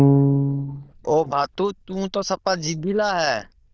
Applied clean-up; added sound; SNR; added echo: neural diffusion model UNIVERSE++.